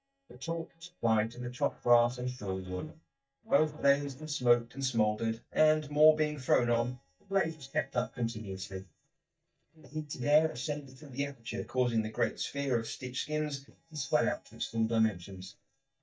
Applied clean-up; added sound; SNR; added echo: neural mask model DeepFilterNet 3.